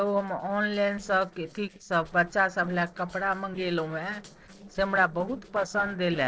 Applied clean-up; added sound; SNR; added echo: neural separator model SepFormer DNS4.